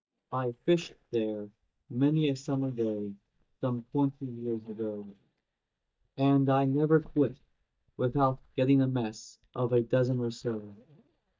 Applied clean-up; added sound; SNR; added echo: neural mask model DeepFilterNet 3.